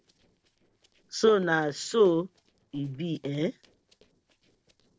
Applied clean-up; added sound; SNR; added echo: neural separator model SepFormer DNS4.